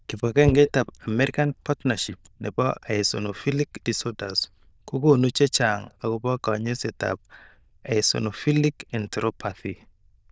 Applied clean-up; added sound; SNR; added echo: neural diffusion model UNIVERSE++.